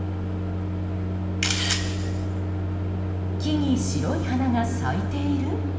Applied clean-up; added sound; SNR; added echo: none; Microwave oven; -3 dB; reverberation time 1.4 s.